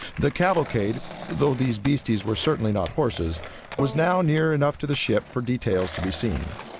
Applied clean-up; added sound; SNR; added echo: none; Bowed string instrument + Skateboard; 15 dB; none.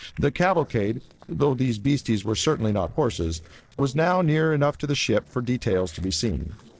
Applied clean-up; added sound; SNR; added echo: neural separator model SepFormer DNS4.